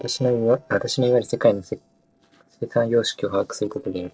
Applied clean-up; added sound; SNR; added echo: neural separator model SepFormer DNS4.